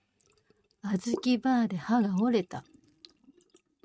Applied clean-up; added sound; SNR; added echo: neural mask model RNNoise.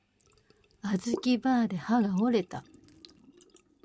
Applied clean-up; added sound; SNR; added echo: none; Trickle, dribble / Sink (filling or washing); 15 dB; none.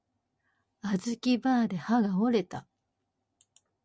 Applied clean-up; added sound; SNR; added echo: none; none; none; none.